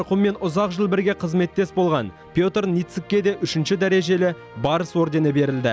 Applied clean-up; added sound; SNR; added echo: none; none; none; none.